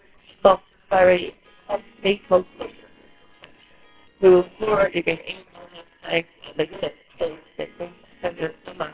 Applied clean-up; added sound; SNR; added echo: neural separator model SepFormer WHAMR!.